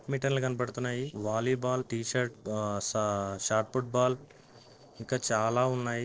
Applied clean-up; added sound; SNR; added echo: neural separator model SepFormer DNS4.